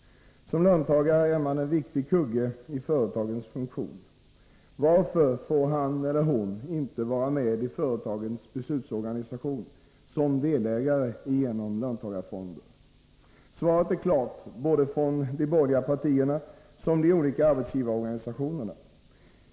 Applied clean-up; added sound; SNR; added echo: none; none; none; none.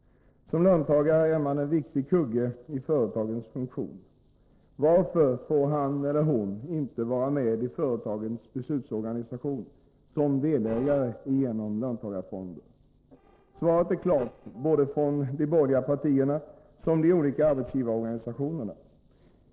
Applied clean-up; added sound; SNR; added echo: neural separator model SepFormer DNS4.